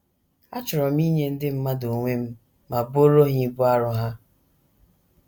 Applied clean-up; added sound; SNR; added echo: none; none; none; none.